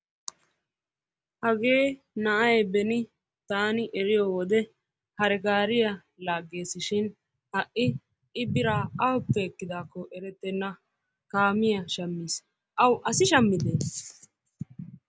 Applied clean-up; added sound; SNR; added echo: none; none; none; none.